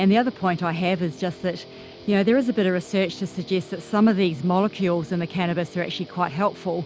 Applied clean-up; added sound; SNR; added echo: none; Guitar; 19 dB; none.